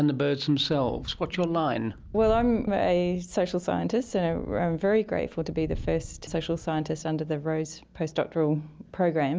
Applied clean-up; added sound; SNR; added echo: none; Wind; 15 dB; none.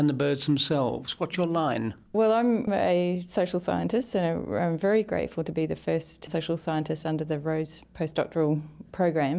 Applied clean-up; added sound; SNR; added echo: none; none; none; none.